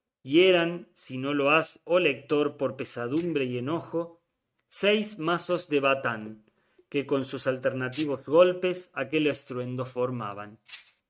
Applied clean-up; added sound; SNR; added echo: neural mask model RNNoise.